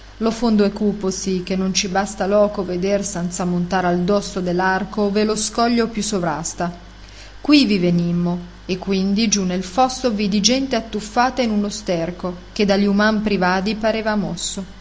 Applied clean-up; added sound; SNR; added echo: none; none; none; none.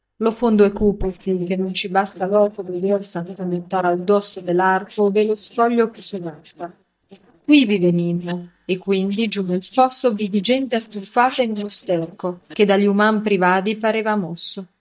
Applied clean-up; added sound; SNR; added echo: neural mask model DeepFilterNet 3.